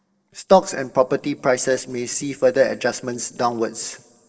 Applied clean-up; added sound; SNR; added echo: neural separator model SepFormer DNS4.